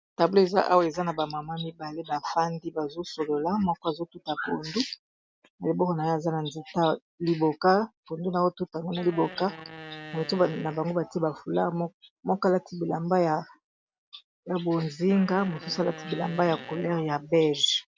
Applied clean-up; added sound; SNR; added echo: none; Fart; 17 dB; none.